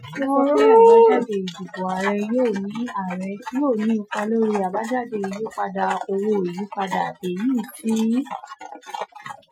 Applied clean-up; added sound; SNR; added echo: classical method Wiener filter.